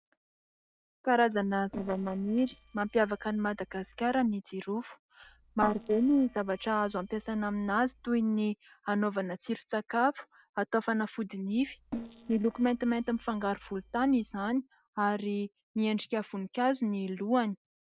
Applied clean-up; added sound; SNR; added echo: neural separator model SepFormer DNS4.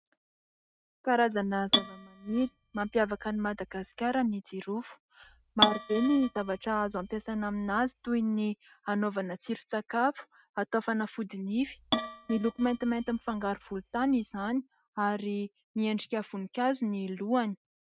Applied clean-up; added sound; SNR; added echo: neural mask model RNNoise.